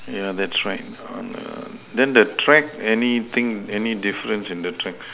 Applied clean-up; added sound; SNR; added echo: none; none; none; none.